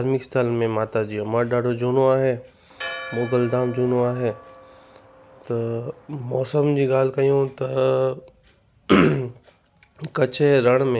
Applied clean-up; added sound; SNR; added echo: none; Church bell; 17 dB; none.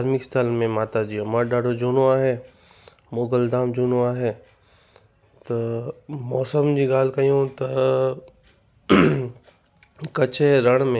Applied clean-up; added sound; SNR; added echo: none; none; none; none.